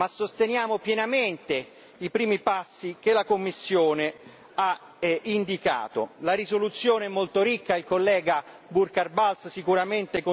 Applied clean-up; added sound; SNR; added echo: none; none; none; none.